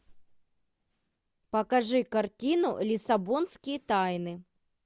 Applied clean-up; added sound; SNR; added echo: none; none; none; none.